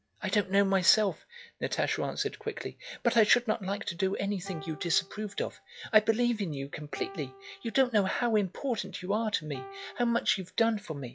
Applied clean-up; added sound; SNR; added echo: classical method log-MMSE.